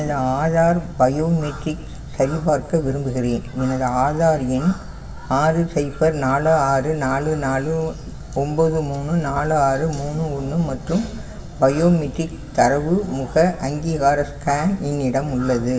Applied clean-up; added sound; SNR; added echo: none; none; none; reverberation time 2.1 s.